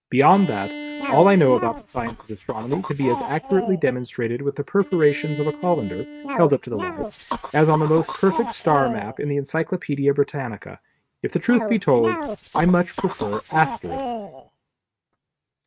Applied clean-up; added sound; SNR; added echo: neural mask model RNNoise.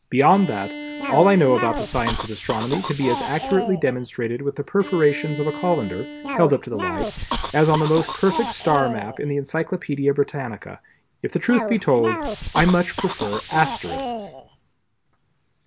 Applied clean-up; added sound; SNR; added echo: none; Bowed string instrument + Cough; 8 dB; none.